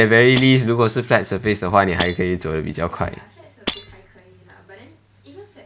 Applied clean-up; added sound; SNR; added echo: none; Shatter; 12 dB; none.